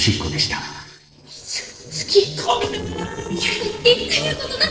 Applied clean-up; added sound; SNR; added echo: neural separator model SepFormer DNS4.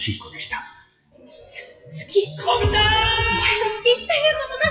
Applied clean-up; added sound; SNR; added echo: classical method WPE with log-MMSE.